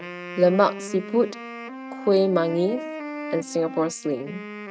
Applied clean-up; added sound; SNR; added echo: neural mask model RNNoise.